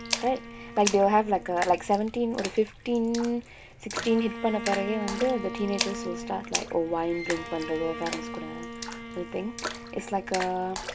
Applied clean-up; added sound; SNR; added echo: none; Bowed string instrument + Splash, splatter; 8 dB; none.